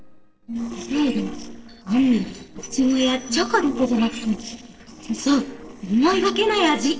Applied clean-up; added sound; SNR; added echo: neural separator model SepFormer DNS4.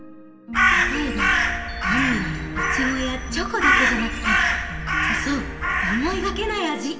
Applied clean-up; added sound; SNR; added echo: none; Crow; -5 dB; reverberation time 1.9 s.